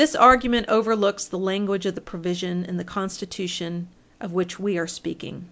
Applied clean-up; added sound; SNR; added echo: none; Run; 14 dB; none.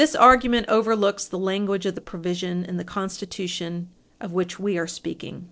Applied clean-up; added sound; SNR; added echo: neural separator model SepFormer DNS4.